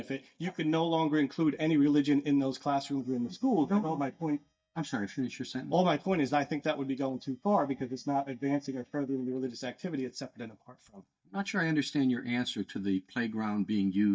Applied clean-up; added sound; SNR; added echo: neural mask model DeepFilterNet 3.